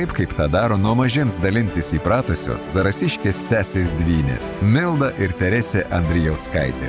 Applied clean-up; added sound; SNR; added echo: none; none; none; none.